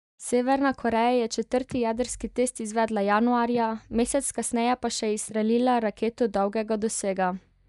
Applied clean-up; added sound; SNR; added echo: neural mask model DeepFilterNet 3.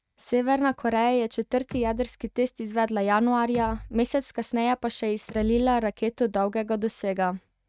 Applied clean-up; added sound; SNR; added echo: neural mask model RNNoise.